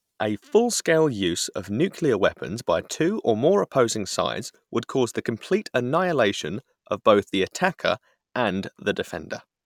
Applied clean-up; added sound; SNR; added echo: none; none; none; none.